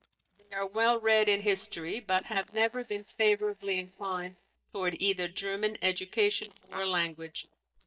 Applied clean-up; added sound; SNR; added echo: neural mask model DeepFilterNet 3.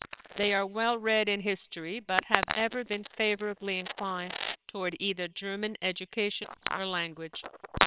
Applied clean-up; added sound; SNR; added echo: neural separator model SepFormer WHAMR!.